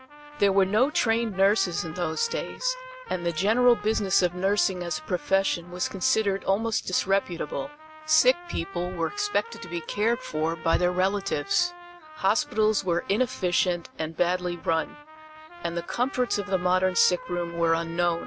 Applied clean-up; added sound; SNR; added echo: none; Trumpet; 17 dB; none.